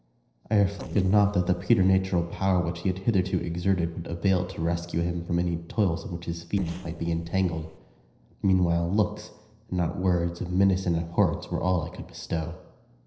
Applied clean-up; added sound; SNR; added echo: neural separator model SepFormer DNS4.